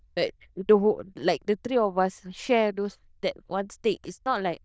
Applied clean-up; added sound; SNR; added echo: neural diffusion model UNIVERSE++.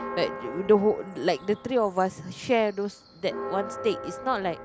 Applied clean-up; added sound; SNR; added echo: none; Church bell; 12 dB; none.